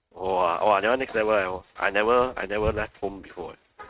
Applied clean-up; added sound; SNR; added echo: neural mask model RNNoise.